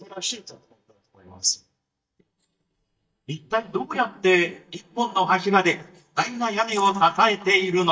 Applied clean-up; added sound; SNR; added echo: neural mask model DeepFilterNet 3.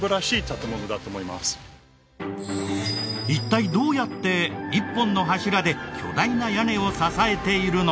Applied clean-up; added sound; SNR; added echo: none; none; none; none.